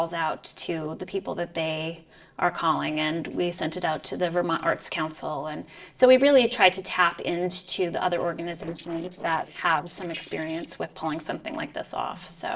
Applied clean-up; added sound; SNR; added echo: neural separator model SepFormer DNS4.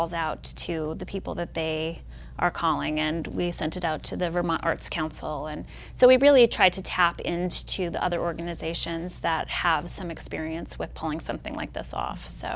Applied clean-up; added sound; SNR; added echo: none; none; none; none.